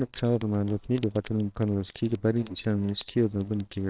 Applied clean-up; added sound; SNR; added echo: neural separator model SepFormer WHAMR!.